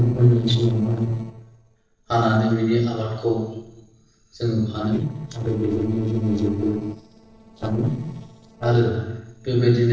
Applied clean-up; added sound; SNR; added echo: neural separator model SepFormer DNS4.